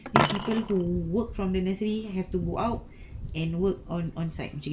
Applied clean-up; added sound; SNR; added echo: none; Coin (dropping); 6 dB; reverberation time 0.3 s.